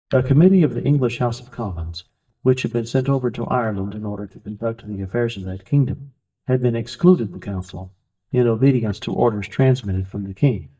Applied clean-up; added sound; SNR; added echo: neural mask model DeepFilterNet 3.